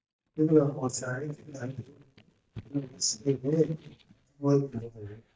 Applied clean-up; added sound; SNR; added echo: neural mask model DeepFilterNet 3.